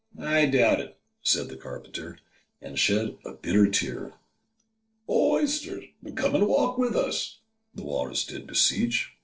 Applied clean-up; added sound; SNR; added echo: neural separator model SepFormer DNS4.